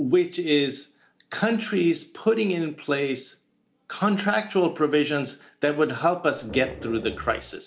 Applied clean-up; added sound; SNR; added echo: none; Growling; 14 dB; none.